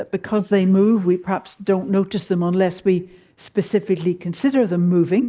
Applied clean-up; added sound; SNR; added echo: neural mask model Resemble Enhance denoiser.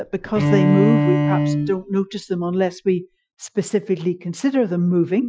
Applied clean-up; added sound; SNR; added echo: classical method Wiener filter.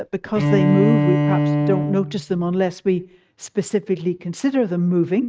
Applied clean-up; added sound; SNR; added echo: neural mask model RNNoise.